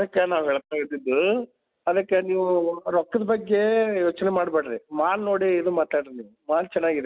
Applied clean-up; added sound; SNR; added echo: none; none; none; none.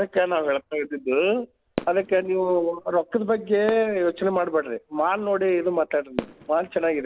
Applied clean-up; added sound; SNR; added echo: none; Fireworks; 17 dB; none.